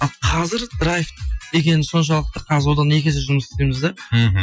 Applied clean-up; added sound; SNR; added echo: classical method Wiener filter.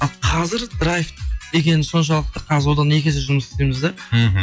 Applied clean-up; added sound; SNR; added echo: classical method log-MMSE.